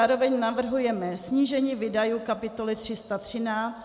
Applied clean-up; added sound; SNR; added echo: none; none; none; none.